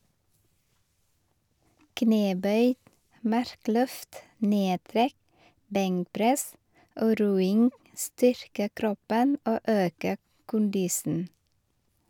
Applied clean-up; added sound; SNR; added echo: none; none; none; none.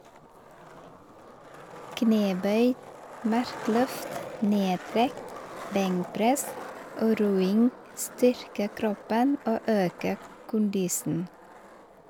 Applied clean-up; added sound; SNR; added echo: none; Skateboard; 14 dB; none.